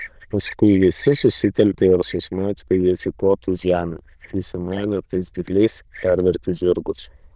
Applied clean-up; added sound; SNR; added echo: neural diffusion model UNIVERSE++.